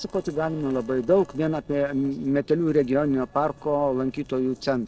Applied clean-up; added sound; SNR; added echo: neural separator model SepFormer DNS4.